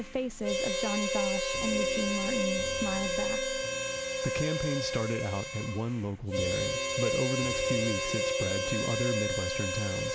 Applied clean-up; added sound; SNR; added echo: none; Harmonica; -2 dB; none.